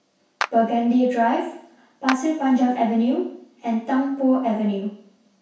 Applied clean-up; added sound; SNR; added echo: none; Clapping; 13 dB; reverberation time 0.7 s.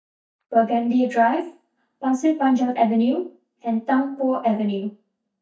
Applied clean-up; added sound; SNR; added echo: neural mask model DeepFilterNet 3.